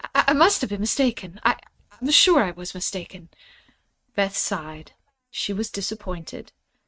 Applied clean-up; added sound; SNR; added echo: neural mask model RNNoise.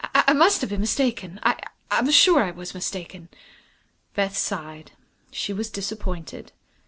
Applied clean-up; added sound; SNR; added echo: none; none; none; none.